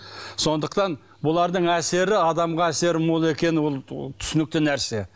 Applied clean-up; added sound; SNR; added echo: none; none; none; none.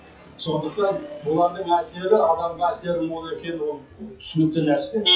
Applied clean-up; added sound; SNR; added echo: classical method WPE with log-MMSE.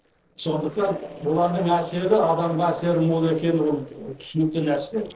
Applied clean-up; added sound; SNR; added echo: neural separator model SepFormer DNS4.